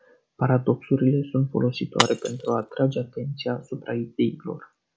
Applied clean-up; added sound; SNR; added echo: none; Shatter; 9 dB; none.